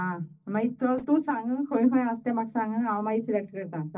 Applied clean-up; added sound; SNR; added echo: neural separator model SepFormer DNS4.